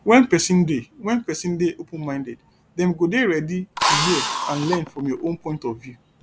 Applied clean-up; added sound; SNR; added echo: none; Drill; 2 dB; none.